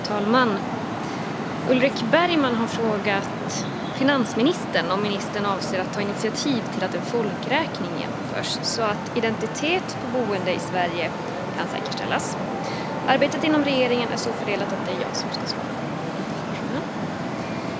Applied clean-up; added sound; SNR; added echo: none; Traffic noise, roadway noise; 3 dB; none.